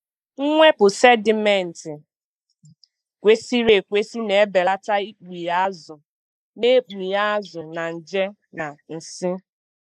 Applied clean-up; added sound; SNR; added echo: neural mask model Resemble Enhance denoiser.